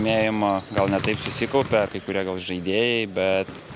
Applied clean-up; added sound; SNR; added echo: none; none; none; none.